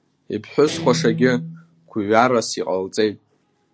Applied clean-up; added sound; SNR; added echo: none; Guitar; 10 dB; none.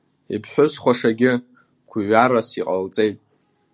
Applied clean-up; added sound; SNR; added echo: none; none; none; none.